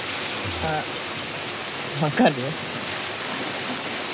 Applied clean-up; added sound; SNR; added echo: none; none; none; none.